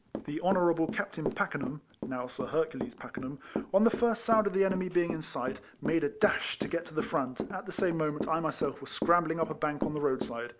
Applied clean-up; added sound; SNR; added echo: none; Walk, footsteps / Run; 9 dB; none.